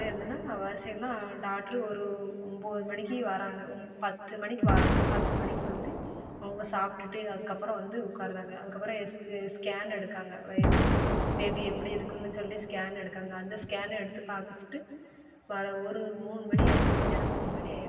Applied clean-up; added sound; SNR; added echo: none; Explosion; -3 dB; reverberation time 2.4 s.